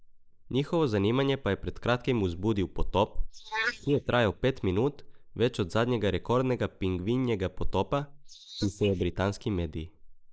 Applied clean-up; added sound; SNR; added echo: neural mask model Resemble Enhance denoiser.